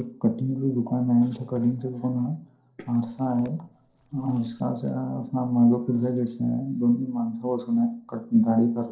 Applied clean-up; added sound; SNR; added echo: neural separator model SepFormer DNS4.